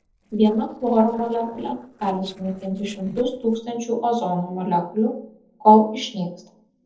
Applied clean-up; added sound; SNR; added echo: neural separator model SepFormer DNS4.